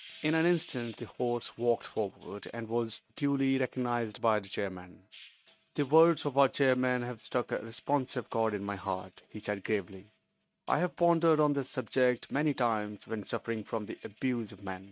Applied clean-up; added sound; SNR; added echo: neural mask model RNNoise.